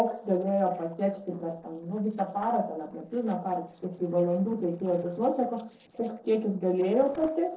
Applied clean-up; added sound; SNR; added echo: neural separator model SepFormer DNS4.